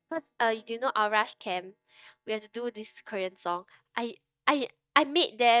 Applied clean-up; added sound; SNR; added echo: neural mask model DeepFilterNet 3.